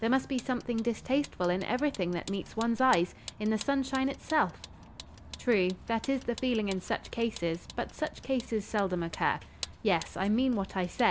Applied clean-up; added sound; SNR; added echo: none; Vehicle; 16 dB; none.